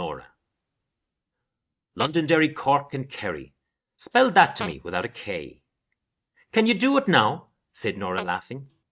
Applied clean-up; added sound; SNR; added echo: neural mask model RNNoise.